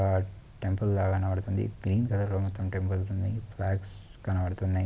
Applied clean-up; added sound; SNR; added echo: none; none; none; none.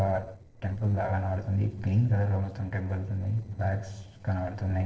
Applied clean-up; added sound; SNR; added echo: neural separator model SepFormer DNS4.